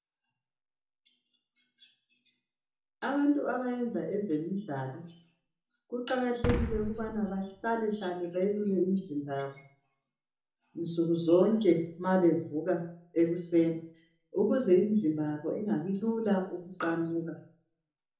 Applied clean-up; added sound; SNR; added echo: none; Boom; 4 dB; reverberation time 0.6 s.